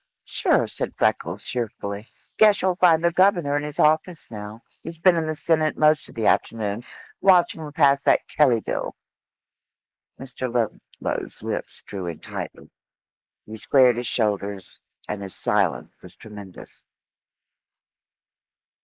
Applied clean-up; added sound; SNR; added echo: neural mask model Resemble Enhance denoiser.